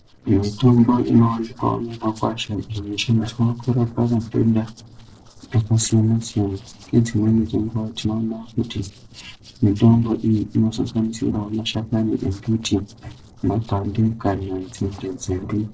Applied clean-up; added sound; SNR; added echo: neural separator model SepFormer DNS4.